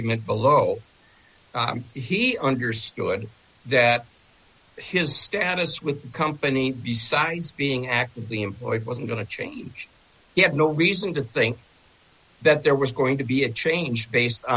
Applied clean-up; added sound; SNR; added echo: none; none; none; none.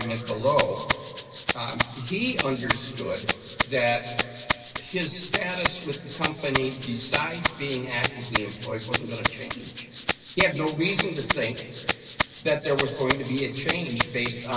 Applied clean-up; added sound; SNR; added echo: none; Rattle (instrument); -4 dB; reverberation time 2.2 s.